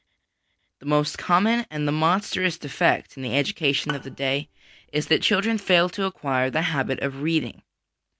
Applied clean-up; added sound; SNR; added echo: none; Bowed string instrument; 16 dB; none.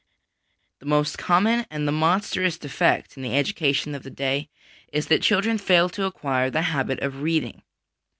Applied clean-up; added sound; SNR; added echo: none; none; none; none.